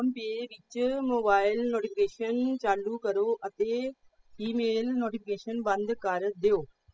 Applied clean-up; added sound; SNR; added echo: classical method spectral subtraction.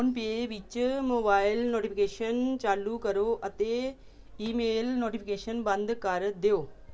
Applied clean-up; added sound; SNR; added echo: none; none; none; none.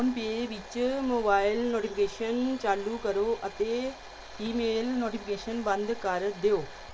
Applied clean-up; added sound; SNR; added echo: none; Domestic sounds, home sounds; 17 dB; none.